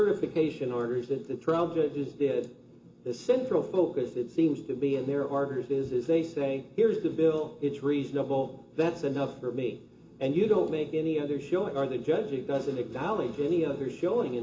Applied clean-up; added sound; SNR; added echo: none; none; none; reverberation time 0.2 s.